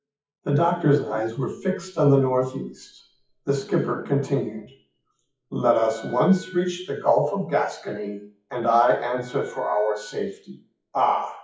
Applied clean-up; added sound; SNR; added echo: classical method WPE with log-MMSE.